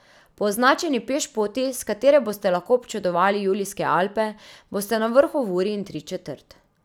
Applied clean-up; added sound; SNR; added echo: none; none; none; none.